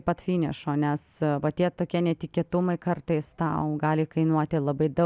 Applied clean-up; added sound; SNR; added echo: none; none; none; none.